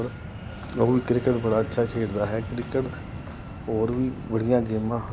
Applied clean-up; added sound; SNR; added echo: none; Fixed-wing aircraft, airplane; 11 dB; none.